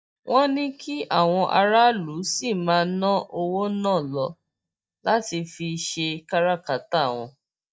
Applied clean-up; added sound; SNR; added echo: neural mask model DeepFilterNet 3.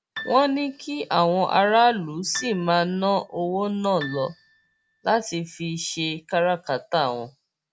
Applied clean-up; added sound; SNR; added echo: none; Piano; 19 dB; none.